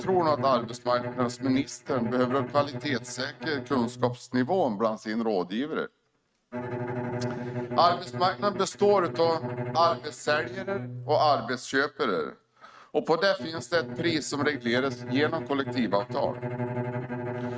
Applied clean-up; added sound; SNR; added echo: neural mask model RNNoise.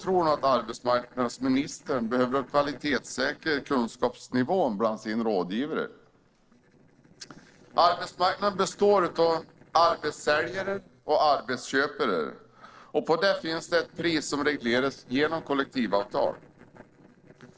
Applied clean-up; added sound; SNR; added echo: neural separator model SepFormer DNS4.